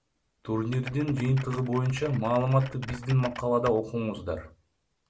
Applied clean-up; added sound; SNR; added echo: none; Typing; 16 dB; none.